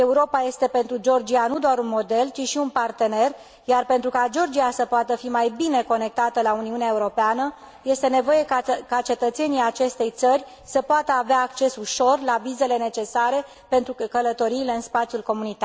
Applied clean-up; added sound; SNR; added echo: none; none; none; none.